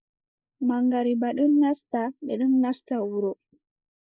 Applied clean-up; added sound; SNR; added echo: neural mask model Resemble Enhance denoiser.